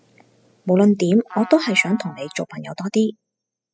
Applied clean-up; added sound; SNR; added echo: classical method spectral subtraction.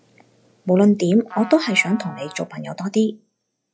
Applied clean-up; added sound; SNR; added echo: classical method log-MMSE.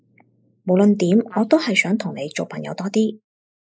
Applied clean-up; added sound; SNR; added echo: neural mask model Resemble Enhance denoiser.